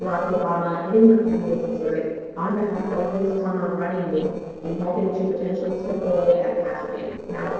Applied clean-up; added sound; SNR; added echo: neural separator model SepFormer DNS4.